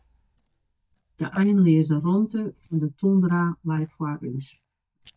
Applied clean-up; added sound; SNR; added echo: neural mask model DeepFilterNet 3.